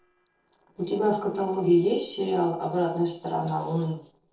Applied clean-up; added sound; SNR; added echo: neural separator model SepFormer DNS4.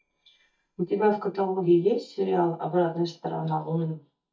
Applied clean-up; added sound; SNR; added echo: neural mask model DeepFilterNet 3.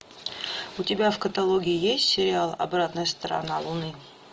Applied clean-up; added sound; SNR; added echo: none; none; none; none.